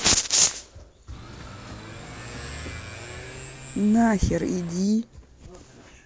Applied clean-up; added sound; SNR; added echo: none; Motorcycle / Accelerating, revving, vroom; 13 dB; none.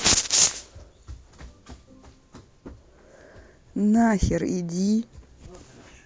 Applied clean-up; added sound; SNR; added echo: none; none; none; none.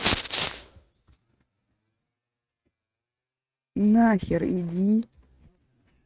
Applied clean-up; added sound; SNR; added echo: neural mask model RNNoise.